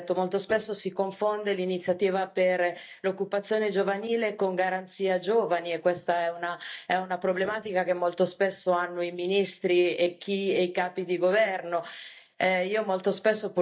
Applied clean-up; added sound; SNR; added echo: neural mask model DeepFilterNet 3.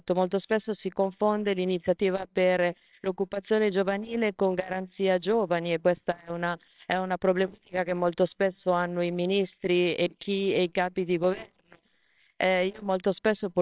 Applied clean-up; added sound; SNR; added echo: neural separator model SepFormer WHAMR!.